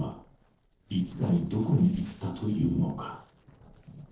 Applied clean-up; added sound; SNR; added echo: neural separator model SepFormer DNS4.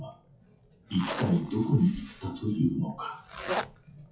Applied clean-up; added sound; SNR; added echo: classical method WPE with log-MMSE.